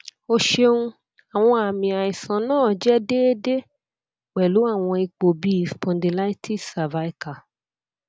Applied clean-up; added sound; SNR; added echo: none; none; none; none.